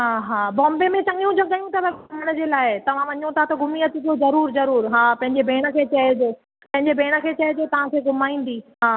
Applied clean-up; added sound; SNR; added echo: none; none; none; none.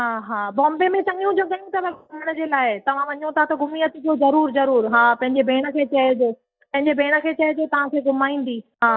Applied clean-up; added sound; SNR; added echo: neural mask model DeepFilterNet 3.